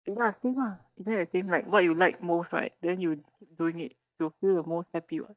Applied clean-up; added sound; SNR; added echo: neural mask model DeepFilterNet 3.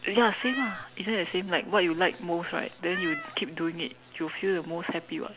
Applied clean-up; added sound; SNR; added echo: none; Meow; 12 dB; none.